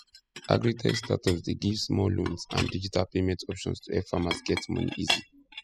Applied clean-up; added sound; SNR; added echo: classical method spectral subtraction.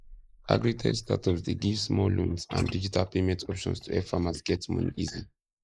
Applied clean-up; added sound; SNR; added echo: neural mask model Resemble Enhance denoiser.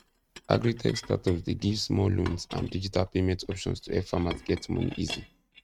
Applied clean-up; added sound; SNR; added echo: neural mask model RNNoise.